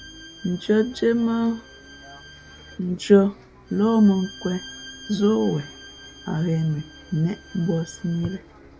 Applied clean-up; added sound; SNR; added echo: none; Bowed string instrument + Bus; 20 dB; none.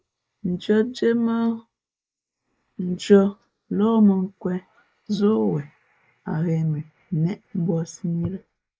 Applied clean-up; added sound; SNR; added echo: neural mask model Resemble Enhance denoiser.